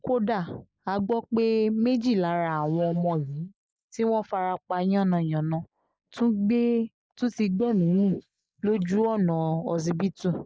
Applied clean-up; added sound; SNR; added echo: neural mask model Resemble Enhance denoiser.